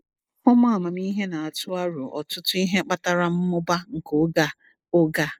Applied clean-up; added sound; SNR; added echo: neural mask model Resemble Enhance denoiser.